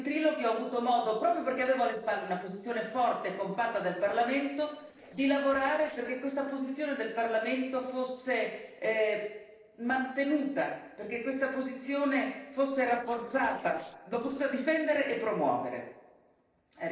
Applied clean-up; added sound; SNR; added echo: neural separator model SepFormer DNS4.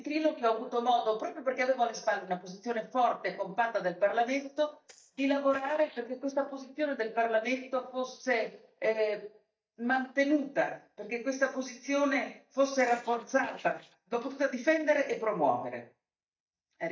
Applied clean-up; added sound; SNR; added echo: neural mask model DeepFilterNet 3.